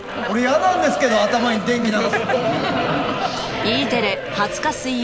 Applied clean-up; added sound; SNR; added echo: none; Mechanisms + Toilet flush; 20 dB; none.